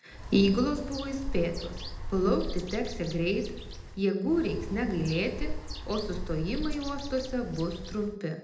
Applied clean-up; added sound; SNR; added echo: none; Bird; 6 dB; reverberation time 0.8 s.